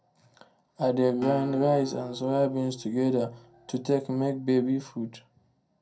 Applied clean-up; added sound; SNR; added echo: none; Acoustic guitar; 17 dB; reverberation time 0.2 s.